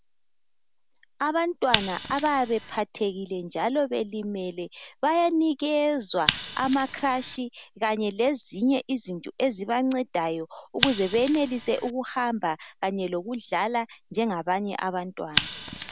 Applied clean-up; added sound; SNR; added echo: none; Scissors; 10 dB; none.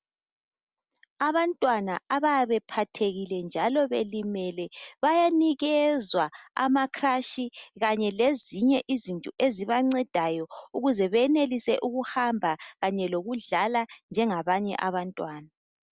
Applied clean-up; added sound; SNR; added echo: none; none; none; none.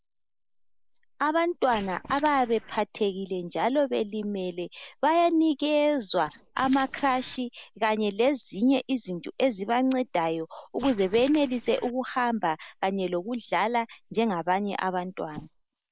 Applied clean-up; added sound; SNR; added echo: neural mask model Resemble Enhance denoiser.